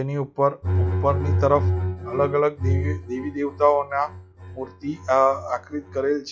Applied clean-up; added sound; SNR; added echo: classical method log-MMSE.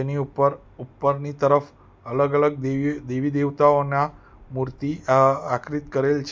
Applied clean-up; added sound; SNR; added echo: none; none; none; none.